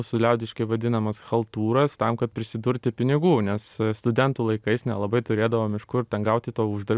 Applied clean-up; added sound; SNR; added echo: none; none; none; none.